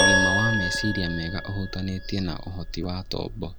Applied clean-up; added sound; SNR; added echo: none; Keyboard (musical); -1 dB; none.